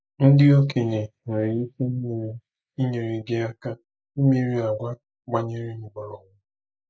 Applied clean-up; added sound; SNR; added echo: neural mask model Resemble Enhance denoiser.